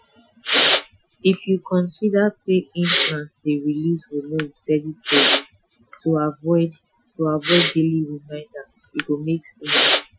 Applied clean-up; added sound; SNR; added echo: classical method Wiener filter.